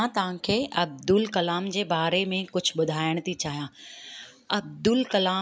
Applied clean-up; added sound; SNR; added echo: none; none; none; none.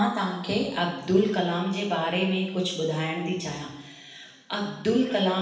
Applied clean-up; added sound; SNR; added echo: none; none; none; reverberation time 0.9 s.